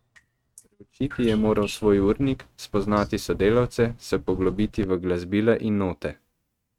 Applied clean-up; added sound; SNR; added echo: neural mask model RNNoise.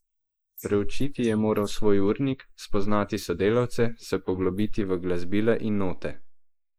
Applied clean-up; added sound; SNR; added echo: neural mask model Resemble Enhance denoiser.